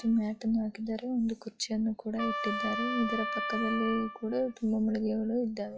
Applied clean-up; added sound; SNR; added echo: classical method log-MMSE.